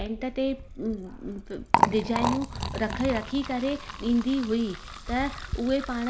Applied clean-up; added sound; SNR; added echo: none; Liquid; 3 dB; none.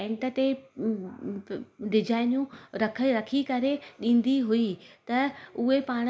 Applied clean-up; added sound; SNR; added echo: none; none; none; none.